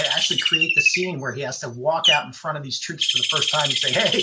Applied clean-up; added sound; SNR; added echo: none; Bird; -3 dB; none.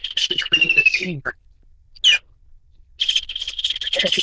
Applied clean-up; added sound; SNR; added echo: neural diffusion model UNIVERSE++.